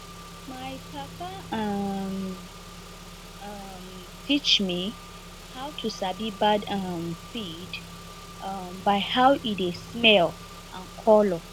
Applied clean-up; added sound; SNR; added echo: none; Engine / Car; 14 dB; none.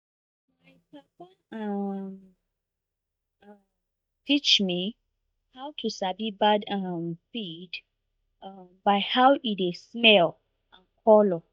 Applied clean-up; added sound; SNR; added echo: neural mask model DeepFilterNet 3.